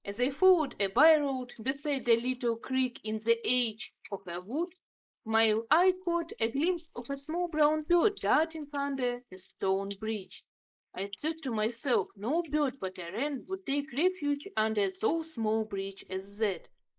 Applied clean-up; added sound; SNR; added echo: neural mask model Resemble Enhance denoiser.